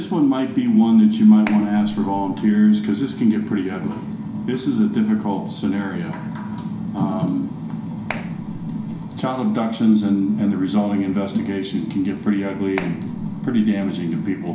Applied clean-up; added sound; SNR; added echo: none; Clapping; 17 dB; reverberation time 0.5 s.